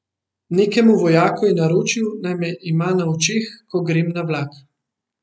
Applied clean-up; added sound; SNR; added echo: none; none; none; none.